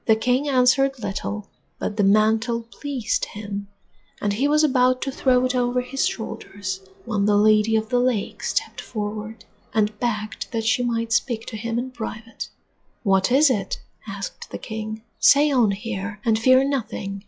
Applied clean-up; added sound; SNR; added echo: classical method log-MMSE.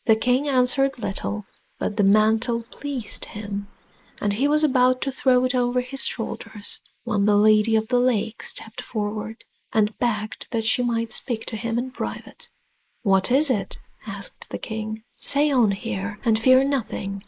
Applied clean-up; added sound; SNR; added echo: neural mask model Resemble Enhance denoiser.